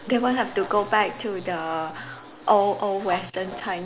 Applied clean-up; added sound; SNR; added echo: none; none; none; none.